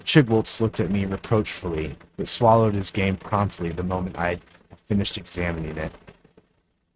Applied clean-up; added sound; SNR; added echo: neural mask model RNNoise.